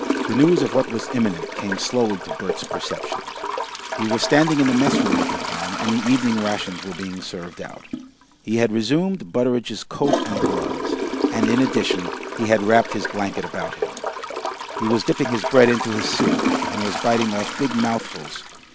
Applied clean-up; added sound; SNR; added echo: none; Toilet flush / Gurgling; 4 dB; none.